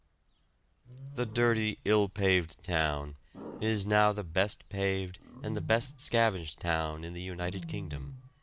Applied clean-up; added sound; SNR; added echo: none; Wild animals; 16 dB; none.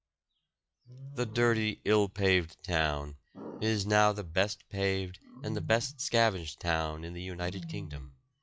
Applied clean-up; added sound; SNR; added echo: classical method log-MMSE.